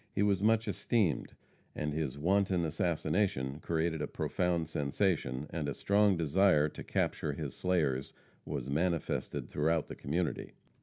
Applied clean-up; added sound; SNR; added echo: none; none; none; none.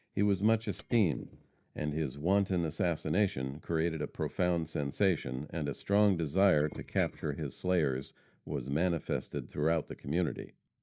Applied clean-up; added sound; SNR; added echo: neural mask model DeepFilterNet 3.